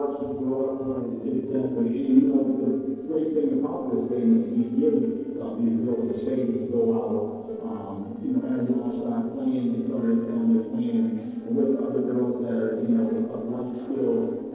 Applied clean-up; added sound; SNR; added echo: neural separator model SepFormer DNS4.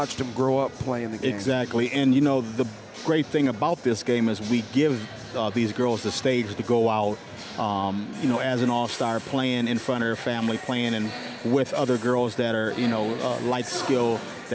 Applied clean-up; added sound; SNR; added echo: none; none; none; none.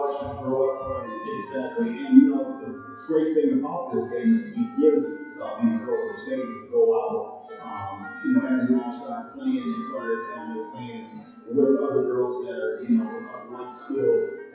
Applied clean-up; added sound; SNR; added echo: classical method WPE with log-MMSE.